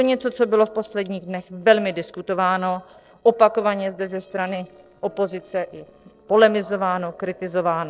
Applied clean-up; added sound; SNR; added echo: neural separator model SepFormer DNS4.